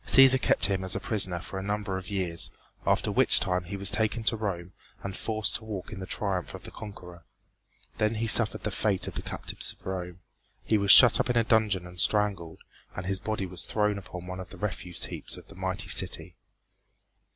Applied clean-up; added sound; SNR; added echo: none; none; none; none.